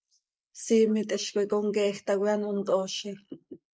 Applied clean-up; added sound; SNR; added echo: neural mask model Resemble Enhance denoiser.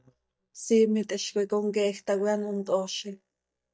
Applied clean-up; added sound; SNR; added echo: neural mask model DeepFilterNet 3.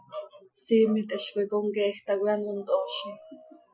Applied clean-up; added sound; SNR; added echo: classical method Wiener filter.